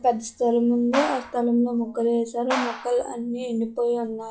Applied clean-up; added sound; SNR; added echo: classical method log-MMSE.